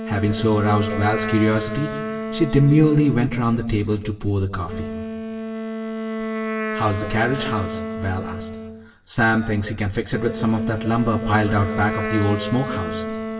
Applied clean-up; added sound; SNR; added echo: none; Wind instrument, woodwind instrument; 7 dB; reverberation time 1.4 s.